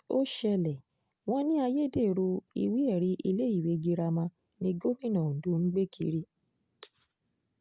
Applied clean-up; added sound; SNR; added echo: none; none; none; none.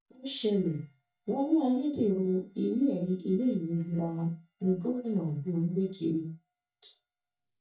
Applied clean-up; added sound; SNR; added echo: neural mask model DeepFilterNet 3.